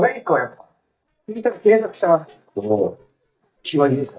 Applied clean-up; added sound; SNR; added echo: neural mask model DeepFilterNet 3.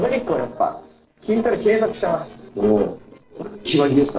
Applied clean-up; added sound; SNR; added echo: neural separator model SepFormer DNS4.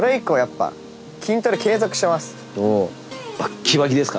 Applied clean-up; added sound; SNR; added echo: none; none; none; none.